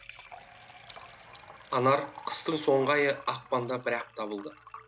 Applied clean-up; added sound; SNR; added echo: none; Liquid; 18 dB; none.